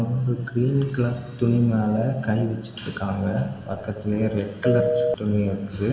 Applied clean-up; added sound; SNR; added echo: none; Telephone; 1 dB; reverberation time 3.0 s.